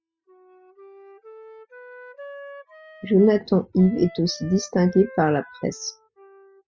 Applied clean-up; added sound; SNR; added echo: classical method spectral subtraction.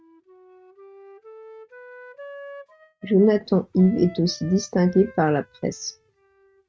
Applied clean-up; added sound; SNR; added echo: neural mask model RNNoise.